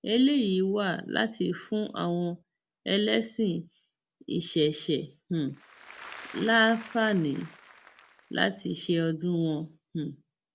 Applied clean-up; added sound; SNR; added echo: neural separator model SepFormer DNS4.